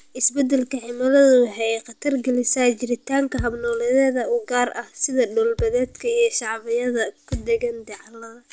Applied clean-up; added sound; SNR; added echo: none; Thump, thud; 14 dB; none.